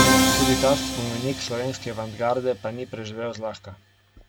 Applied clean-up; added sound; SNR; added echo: none; Musical instrument; -2 dB; none.